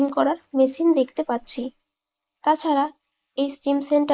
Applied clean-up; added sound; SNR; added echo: neural mask model Resemble Enhance denoiser.